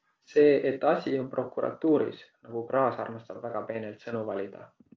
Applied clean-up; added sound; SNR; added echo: none; none; none; none.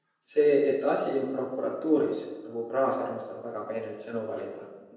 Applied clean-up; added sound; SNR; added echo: none; none; none; reverberation time 0.9 s.